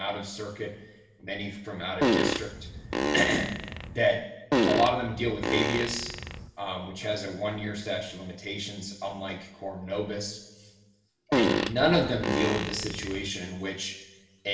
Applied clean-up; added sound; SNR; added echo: none; Fart; -2 dB; reverberation time 1.0 s.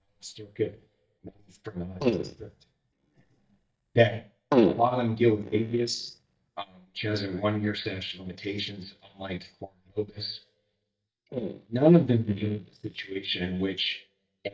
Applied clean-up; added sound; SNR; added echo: neural mask model DeepFilterNet 3.